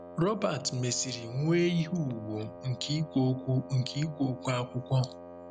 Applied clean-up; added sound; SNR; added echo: none; Wind instrument, woodwind instrument; 15 dB; none.